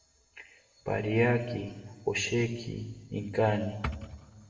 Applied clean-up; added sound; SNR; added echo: none; none; none; reverberation time 1.4 s.